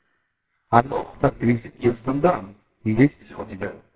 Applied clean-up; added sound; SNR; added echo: neural separator model SepFormer WHAMR!.